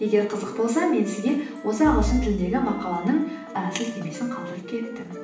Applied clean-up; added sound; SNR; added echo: none; Wind instrument, woodwind instrument; 18 dB; reverberation time 0.6 s.